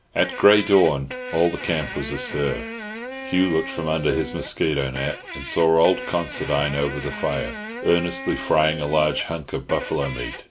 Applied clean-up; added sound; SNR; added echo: none; Fart; 11 dB; none.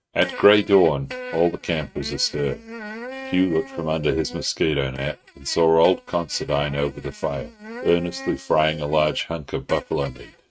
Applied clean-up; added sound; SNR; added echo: neural mask model RNNoise.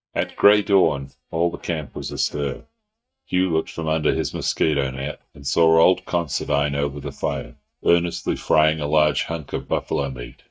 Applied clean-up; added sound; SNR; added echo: neural mask model DeepFilterNet 3.